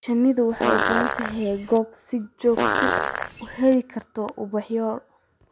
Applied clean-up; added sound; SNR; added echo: none; Fart; 1 dB; none.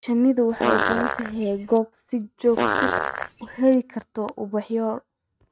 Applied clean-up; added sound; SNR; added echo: neural mask model RNNoise.